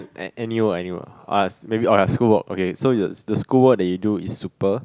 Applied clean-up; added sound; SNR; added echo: none; none; none; none.